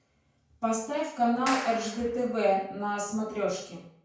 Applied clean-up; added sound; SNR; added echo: none; Clapping; 10 dB; reverberation time 0.5 s.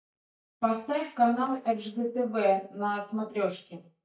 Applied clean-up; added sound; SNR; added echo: neural mask model DeepFilterNet 3.